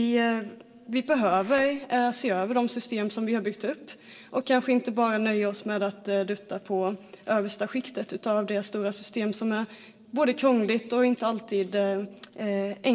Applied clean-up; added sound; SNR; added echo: neural separator model SepFormer DNS4.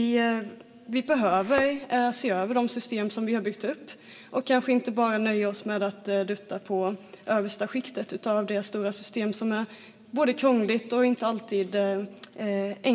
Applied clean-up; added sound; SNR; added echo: none; Thump, thud; 12 dB; reverberation time 2.5 s.